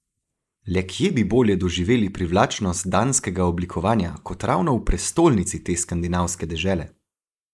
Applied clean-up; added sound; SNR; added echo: neural mask model Resemble Enhance denoiser.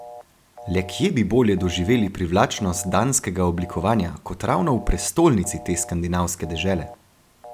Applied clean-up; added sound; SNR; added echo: none; Telephone; 19 dB; none.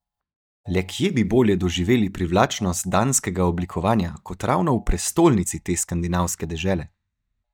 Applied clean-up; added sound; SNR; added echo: neural mask model DeepFilterNet 3.